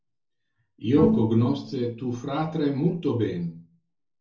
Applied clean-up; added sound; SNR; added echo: neural separator model SepFormer DNS4.